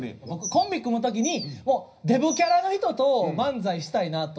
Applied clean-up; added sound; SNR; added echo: none; Bird vocalization, bird call, bird song; 13 dB; reverberation time 0.5 s.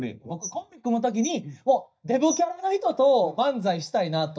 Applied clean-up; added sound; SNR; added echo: neural mask model DeepFilterNet 3.